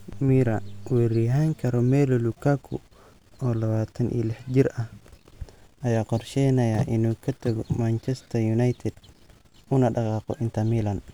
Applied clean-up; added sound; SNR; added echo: none; none; none; none.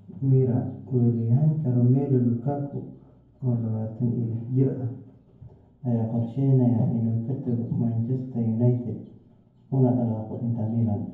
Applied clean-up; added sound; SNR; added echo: none; none; none; reverberation time 0.9 s.